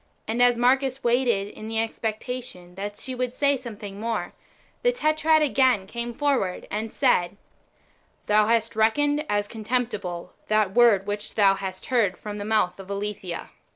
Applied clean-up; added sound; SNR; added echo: none; none; none; none.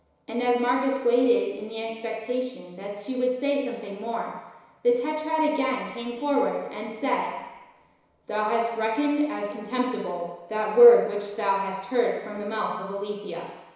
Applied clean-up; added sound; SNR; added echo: none; none; none; reverberation time 1.0 s.